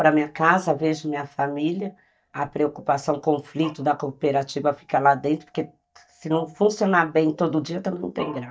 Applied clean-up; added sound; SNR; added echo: neural mask model DeepFilterNet 3.